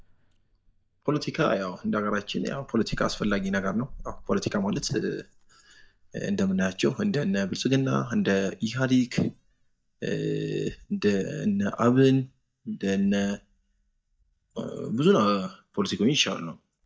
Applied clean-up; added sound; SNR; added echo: neural mask model DeepFilterNet 3.